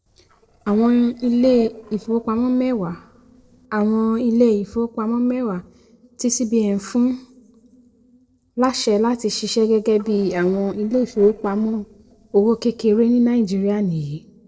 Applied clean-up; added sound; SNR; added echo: neural separator model SepFormer DNS4.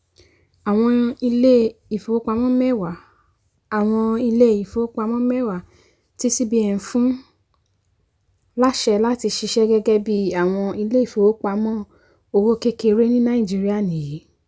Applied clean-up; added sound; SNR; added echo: none; none; none; none.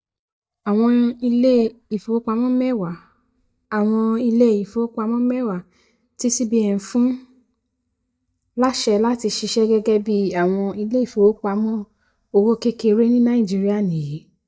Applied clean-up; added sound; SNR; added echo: neural mask model DeepFilterNet 3.